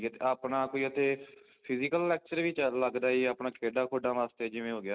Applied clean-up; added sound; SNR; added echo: none; none; none; none.